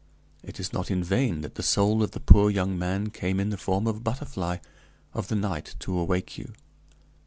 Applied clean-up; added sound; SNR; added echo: none; none; none; none.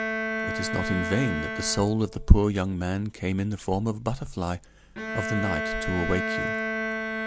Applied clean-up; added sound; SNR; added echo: none; Bowed string instrument; 5 dB; none.